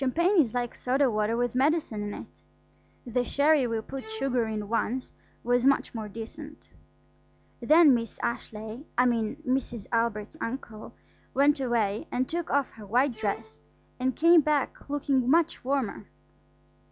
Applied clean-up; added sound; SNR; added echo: none; Bowed string instrument; 16 dB; none.